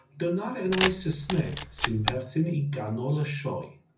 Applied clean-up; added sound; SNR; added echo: none; Camera; 0 dB; reverberation time 0.4 s.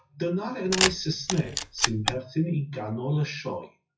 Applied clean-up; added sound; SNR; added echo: classical method WPE with log-MMSE.